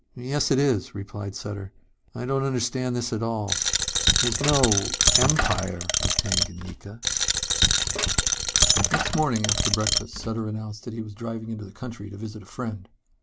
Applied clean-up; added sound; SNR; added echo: none; Coin (dropping); -5 dB; none.